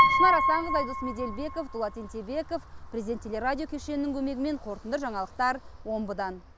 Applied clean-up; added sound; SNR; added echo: none; Piano; -1 dB; none.